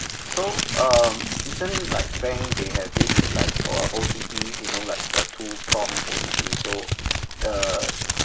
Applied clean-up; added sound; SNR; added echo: none; Crumpling, crinkling; -3 dB; none.